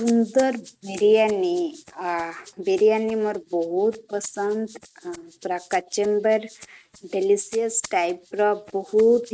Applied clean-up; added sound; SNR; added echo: neural mask model RNNoise.